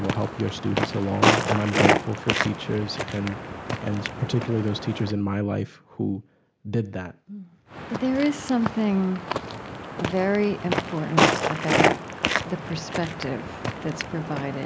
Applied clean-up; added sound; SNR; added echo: none; Walk, footsteps; 0 dB; none.